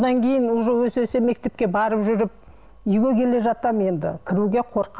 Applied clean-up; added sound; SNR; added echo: none; none; none; none.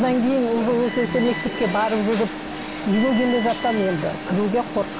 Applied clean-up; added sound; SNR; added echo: none; Alarm; 8 dB; none.